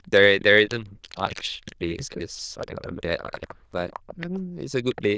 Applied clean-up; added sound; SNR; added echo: neural diffusion model UNIVERSE++.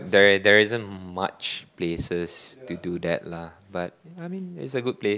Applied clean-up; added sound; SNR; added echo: none; none; none; none.